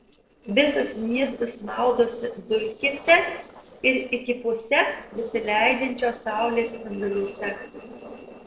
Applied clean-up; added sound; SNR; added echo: neural separator model SepFormer DNS4.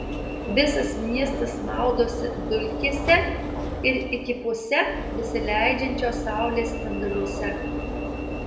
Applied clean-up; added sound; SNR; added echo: none; Alarm / Engine / Train; 4 dB; reverberation time 0.8 s.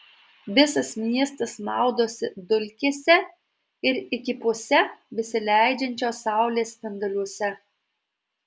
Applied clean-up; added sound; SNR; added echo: none; none; none; none.